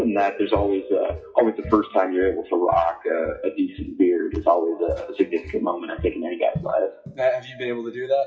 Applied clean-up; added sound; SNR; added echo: classical method WPE with log-MMSE.